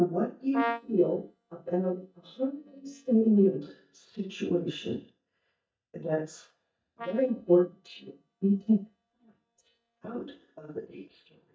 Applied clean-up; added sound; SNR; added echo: neural mask model DeepFilterNet 3.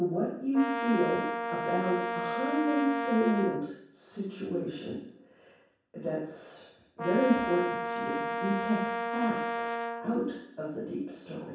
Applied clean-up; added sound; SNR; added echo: none; Brass instrument; 2 dB; reverberation time 0.7 s.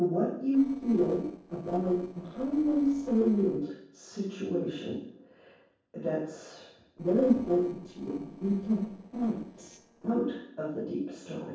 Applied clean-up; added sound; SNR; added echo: neural separator model SepFormer DNS4.